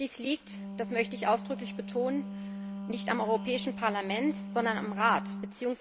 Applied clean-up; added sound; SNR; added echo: none; Wind instrument, woodwind instrument; 7 dB; none.